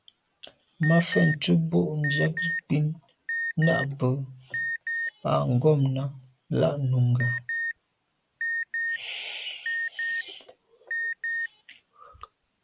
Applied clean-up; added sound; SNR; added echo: none; Alarm; 6 dB; none.